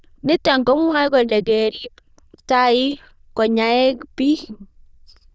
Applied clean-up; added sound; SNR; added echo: neural diffusion model UNIVERSE++.